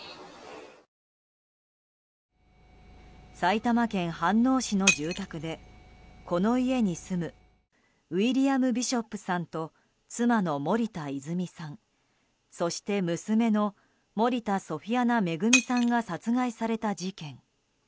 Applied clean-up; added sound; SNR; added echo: none; Shatter; 6 dB; none.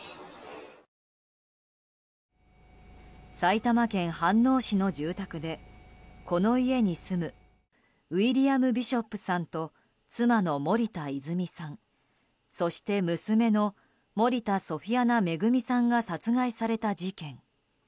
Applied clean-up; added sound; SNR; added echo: none; none; none; none.